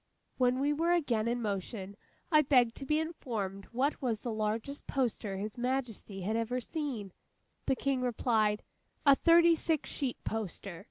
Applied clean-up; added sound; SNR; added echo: none; none; none; none.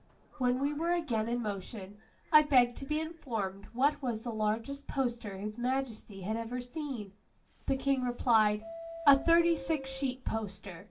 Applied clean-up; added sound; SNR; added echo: none; Subway, metro, underground; 20 dB; reverberation time 0.2 s.